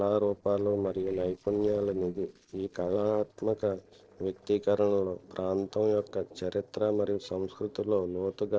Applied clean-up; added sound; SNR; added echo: neural separator model SepFormer DNS4.